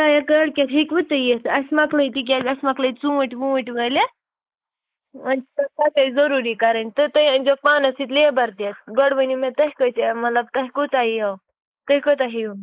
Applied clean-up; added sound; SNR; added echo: neural mask model Resemble Enhance denoiser.